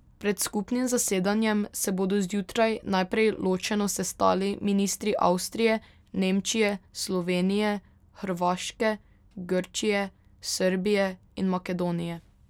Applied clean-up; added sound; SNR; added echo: none; none; none; none.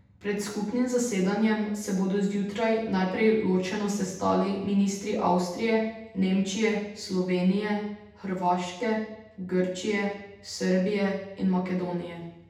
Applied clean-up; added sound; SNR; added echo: none; none; none; reverberation time 0.8 s.